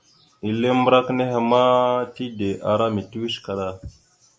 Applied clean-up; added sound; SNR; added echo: none; none; none; none.